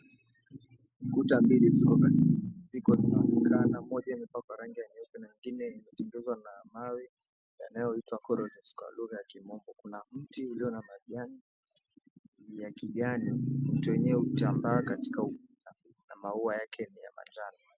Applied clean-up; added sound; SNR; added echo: none; none; none; none.